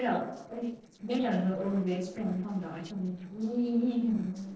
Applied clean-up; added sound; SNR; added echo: neural separator model SepFormer DNS4.